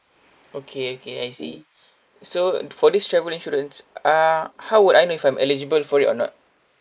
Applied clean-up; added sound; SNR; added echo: neural mask model Resemble Enhance denoiser.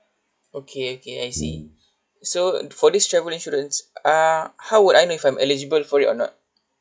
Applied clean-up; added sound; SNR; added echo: classical method log-MMSE.